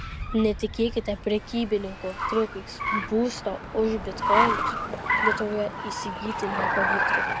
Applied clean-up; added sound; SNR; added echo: none; Car; 0 dB; none.